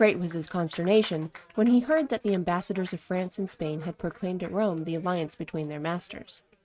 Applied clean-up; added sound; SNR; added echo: neural mask model RNNoise.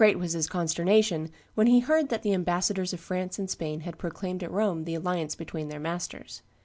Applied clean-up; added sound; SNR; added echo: none; none; none; none.